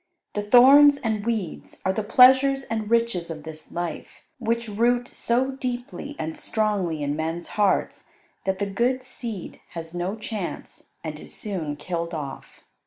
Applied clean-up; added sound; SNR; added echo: none; none; none; none.